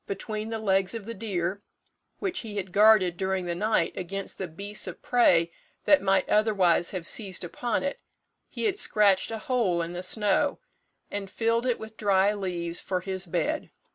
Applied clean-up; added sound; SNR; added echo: none; none; none; none.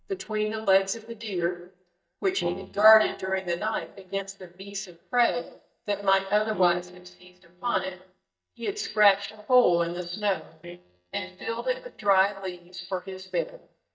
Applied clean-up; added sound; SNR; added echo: neural mask model DeepFilterNet 3.